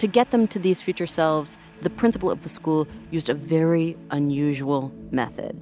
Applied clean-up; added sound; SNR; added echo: none; none; none; none.